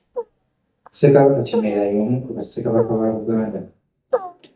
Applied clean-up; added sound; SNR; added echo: neural mask model DeepFilterNet 3.